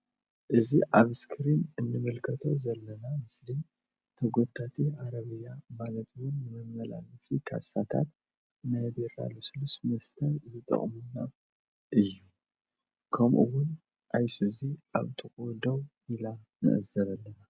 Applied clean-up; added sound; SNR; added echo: none; none; none; none.